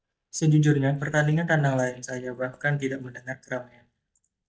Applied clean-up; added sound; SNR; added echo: neural mask model DeepFilterNet 3.